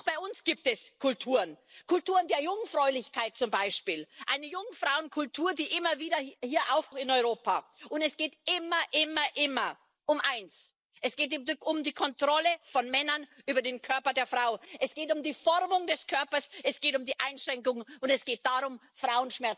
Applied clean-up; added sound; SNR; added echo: neural mask model Resemble Enhance denoiser.